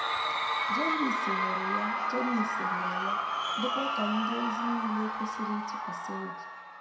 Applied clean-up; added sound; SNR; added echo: none; Crowd / Cheering; -4 dB; reverberation time 0.5 s.